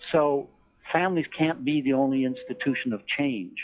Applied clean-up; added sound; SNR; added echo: classical method log-MMSE.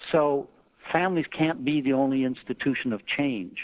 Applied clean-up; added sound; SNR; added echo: neural separator model SepFormer DNS4.